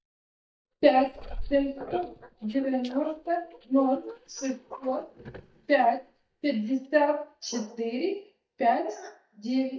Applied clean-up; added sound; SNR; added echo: neural mask model DeepFilterNet 3.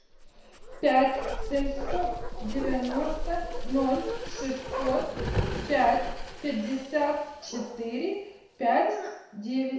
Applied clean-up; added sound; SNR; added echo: none; Bark; 5 dB; reverberation time 0.7 s.